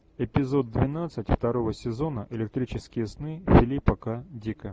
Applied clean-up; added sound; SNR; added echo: none; none; none; none.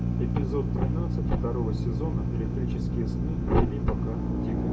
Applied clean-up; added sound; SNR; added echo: none; Drill; -4 dB; reverberation time 0.2 s.